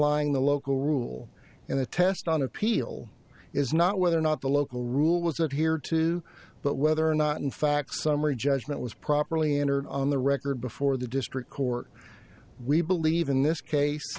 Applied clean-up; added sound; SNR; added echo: none; none; none; none.